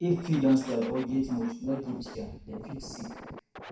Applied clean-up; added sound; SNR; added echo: none; Scratching (performance technique); 14 dB; reverberation time 0.6 s.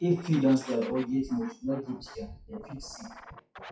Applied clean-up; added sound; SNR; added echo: classical method WPE with log-MMSE.